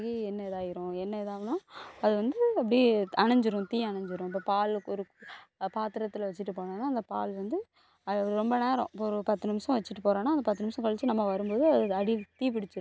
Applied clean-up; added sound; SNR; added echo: none; none; none; none.